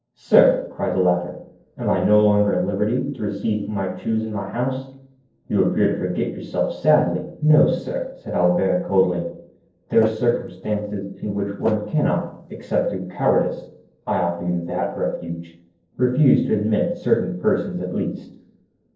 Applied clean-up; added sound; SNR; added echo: neural separator model SepFormer DNS4.